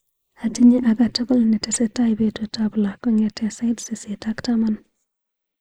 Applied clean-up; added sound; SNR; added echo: neural mask model Resemble Enhance denoiser.